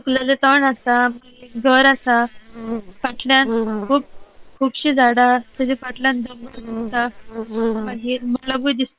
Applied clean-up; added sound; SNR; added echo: neural separator model SepFormer WHAM!.